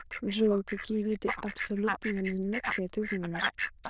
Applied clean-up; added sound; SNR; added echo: neural diffusion model UNIVERSE++.